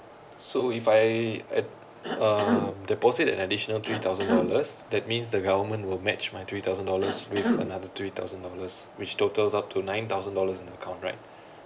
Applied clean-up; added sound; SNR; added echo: none; Cough; 2 dB; none.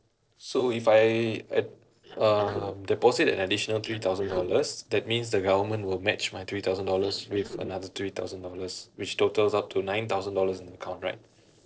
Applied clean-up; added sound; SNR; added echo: neural separator model SepFormer DNS4.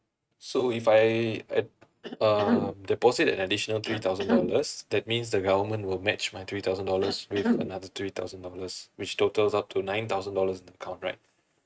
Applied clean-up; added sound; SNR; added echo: neural mask model RNNoise.